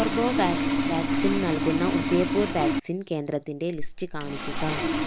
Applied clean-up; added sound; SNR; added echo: none; Sawing; -1 dB; none.